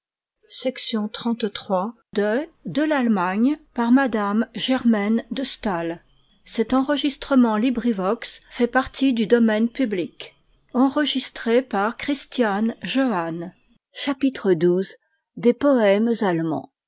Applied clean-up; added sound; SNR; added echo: none; none; none; none.